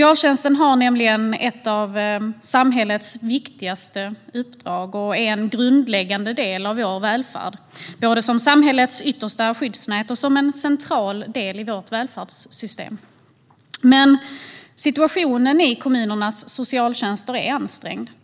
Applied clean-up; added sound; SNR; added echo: none; none; none; none.